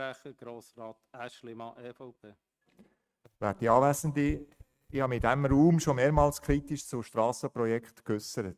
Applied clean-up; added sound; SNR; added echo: neural mask model RNNoise.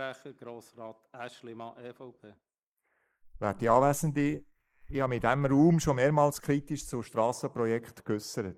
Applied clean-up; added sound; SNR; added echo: neural mask model Resemble Enhance denoiser.